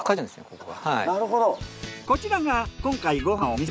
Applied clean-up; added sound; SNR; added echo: none; none; none; none.